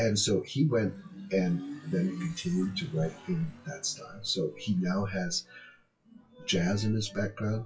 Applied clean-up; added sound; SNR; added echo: classical method WPE with log-MMSE.